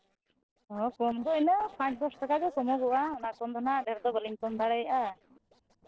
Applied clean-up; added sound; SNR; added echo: neural separator model SepFormer DNS4.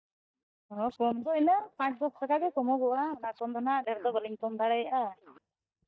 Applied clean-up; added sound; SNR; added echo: neural mask model DeepFilterNet 3.